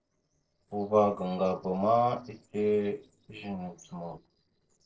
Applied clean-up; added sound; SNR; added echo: neural separator model SepFormer DNS4.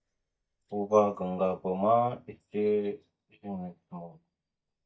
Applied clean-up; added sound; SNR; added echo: neural mask model DeepFilterNet 3.